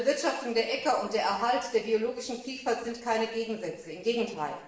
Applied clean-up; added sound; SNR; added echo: neural separator model SepFormer DNS4.